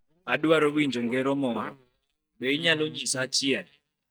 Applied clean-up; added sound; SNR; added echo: neural mask model DeepFilterNet 3.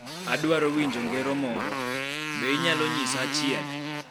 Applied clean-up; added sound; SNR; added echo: none; Motorcycle; 3 dB; none.